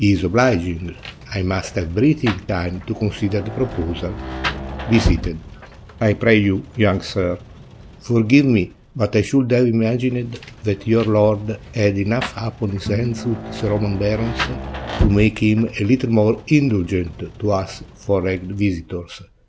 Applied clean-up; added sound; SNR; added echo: none; Rain + Bowed string instrument; 11 dB; none.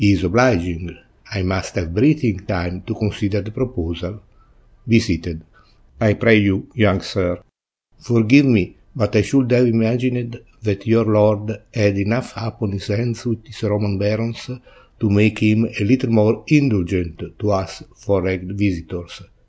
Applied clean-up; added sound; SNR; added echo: none; none; none; none.